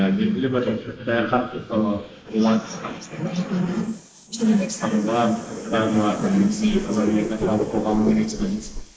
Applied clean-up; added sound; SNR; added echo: neural mask model Resemble Enhance denoiser.